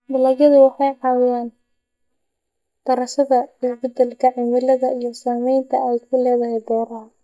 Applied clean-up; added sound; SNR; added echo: neural mask model DeepFilterNet 3.